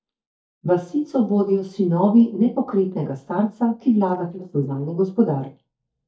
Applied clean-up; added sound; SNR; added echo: neural mask model DeepFilterNet 3.